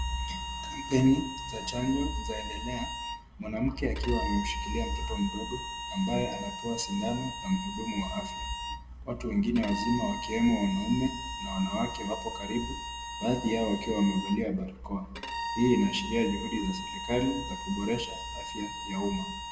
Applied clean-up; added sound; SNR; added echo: none; Bowed string instrument; 8 dB; reverberation time 0.8 s.